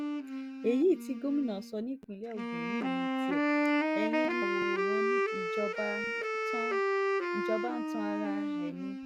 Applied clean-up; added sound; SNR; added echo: none; Wind instrument, woodwind instrument; -4 dB; none.